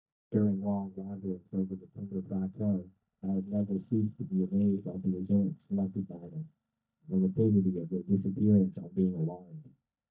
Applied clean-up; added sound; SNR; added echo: neural mask model DeepFilterNet 3.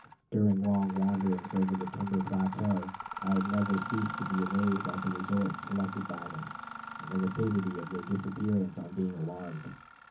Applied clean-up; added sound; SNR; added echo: none; Mechanisms; 10 dB; reverberation time 0.3 s.